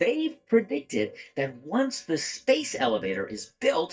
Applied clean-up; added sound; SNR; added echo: neural mask model DeepFilterNet 3.